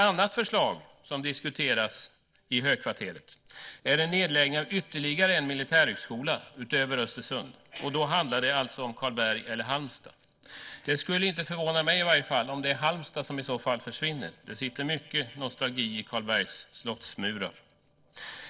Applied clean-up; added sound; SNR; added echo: neural separator model SepFormer DNS4.